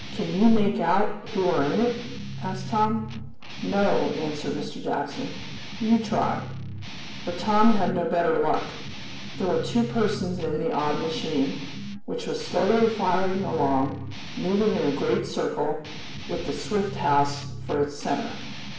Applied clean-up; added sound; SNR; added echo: none; Guitar; 13 dB; reverberation time 0.7 s.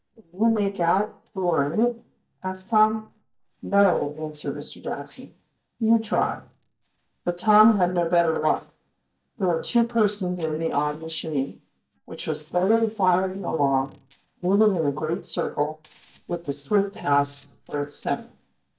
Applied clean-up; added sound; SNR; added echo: neural mask model DeepFilterNet 3.